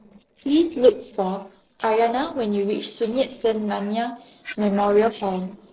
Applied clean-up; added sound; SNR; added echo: neural separator model SepFormer DNS4.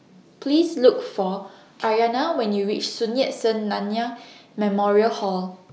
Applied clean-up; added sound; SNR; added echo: none; none; none; none.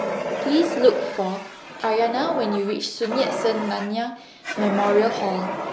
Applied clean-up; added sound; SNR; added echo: none; Fire; 6 dB; none.